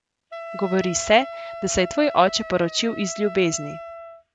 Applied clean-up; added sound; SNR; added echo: none; Wind instrument, woodwind instrument; 13 dB; none.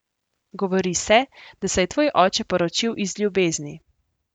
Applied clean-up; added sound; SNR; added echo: none; none; none; none.